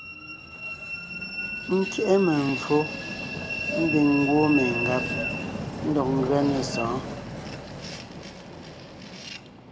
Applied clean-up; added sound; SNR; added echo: none; Train; 5 dB; none.